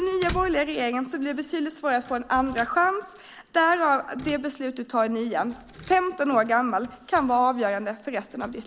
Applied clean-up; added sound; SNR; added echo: none; Keys jangling; 19 dB; none.